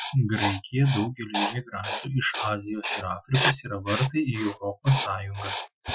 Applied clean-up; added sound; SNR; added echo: classical method Wiener filter.